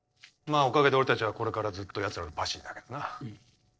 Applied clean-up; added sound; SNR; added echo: neural separator model SepFormer DNS4.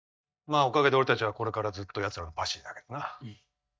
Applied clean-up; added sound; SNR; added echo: neural mask model DeepFilterNet 3.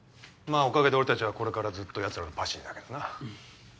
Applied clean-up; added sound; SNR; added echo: none; none; none; none.